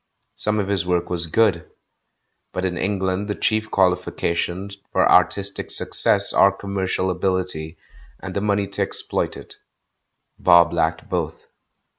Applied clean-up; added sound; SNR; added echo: none; none; none; none.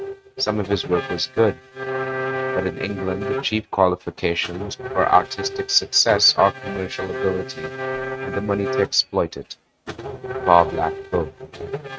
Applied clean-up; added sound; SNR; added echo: neural mask model RNNoise.